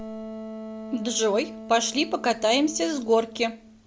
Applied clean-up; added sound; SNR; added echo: none; Wind instrument, woodwind instrument; 13 dB; none.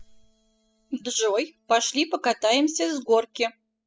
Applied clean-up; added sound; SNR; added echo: classical method spectral subtraction.